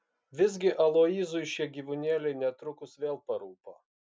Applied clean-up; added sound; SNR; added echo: none; none; none; none.